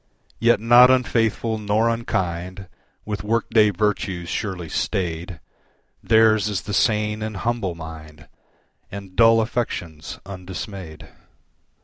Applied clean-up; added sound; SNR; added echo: none; none; none; none.